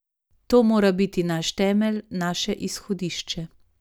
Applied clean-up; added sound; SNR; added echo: none; none; none; none.